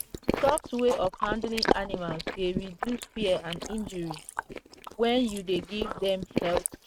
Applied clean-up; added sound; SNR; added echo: neural mask model RNNoise.